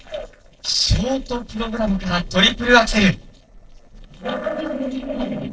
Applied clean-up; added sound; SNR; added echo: neural separator model SepFormer DNS4.